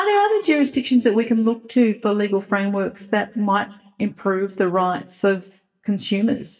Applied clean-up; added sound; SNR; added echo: neural mask model DeepFilterNet 3.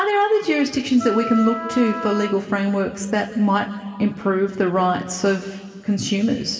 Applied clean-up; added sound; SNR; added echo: none; Wind instrument, woodwind instrument; 8 dB; reverberation time 2.0 s.